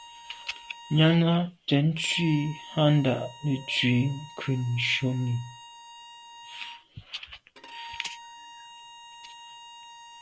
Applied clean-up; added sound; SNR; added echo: none; Bowed string instrument; 18 dB; none.